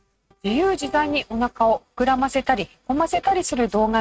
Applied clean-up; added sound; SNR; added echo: neural mask model RNNoise.